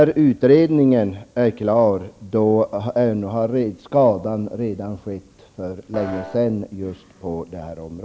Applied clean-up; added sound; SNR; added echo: none; Piano; 11 dB; none.